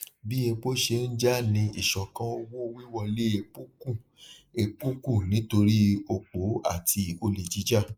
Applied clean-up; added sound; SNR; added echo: neural mask model Resemble Enhance denoiser.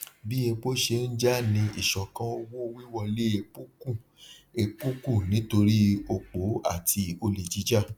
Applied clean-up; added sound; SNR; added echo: none; none; none; none.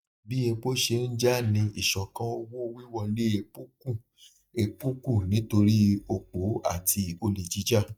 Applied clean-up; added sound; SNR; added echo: neural mask model DeepFilterNet 3.